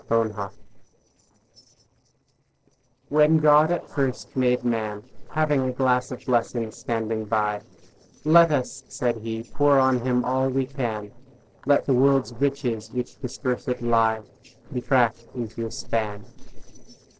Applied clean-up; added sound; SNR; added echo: neural separator model SepFormer DNS4.